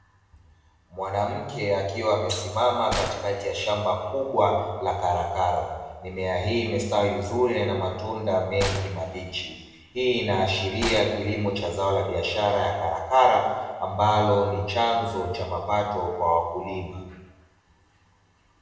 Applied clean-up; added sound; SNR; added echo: none; Gunshot, gunfire; 11 dB; reverberation time 1.2 s.